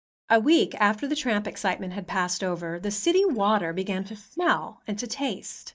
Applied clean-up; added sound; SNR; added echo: neural mask model DeepFilterNet 3.